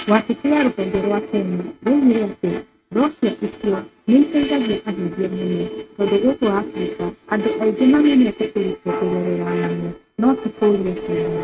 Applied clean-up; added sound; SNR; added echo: neural mask model RNNoise.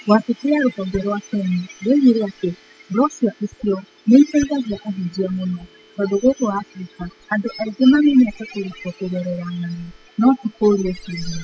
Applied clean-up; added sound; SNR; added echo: classical method spectral subtraction.